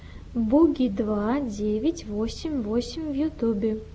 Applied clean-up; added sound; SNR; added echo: none; none; none; none.